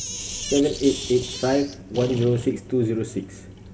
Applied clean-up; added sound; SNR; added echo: none; Sink (filling or washing); 11 dB; reverberation time 0.8 s.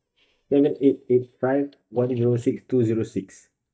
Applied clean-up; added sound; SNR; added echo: neural mask model DeepFilterNet 3.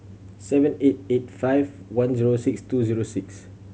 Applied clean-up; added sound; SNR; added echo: none; none; none; none.